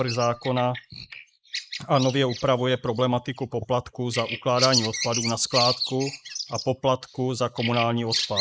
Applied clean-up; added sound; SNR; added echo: neural mask model Resemble Enhance denoiser.